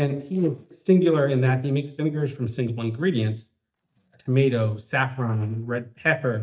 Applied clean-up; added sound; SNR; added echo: neural mask model DeepFilterNet 3.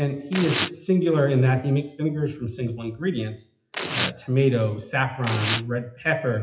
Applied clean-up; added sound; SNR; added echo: classical method WPE with log-MMSE.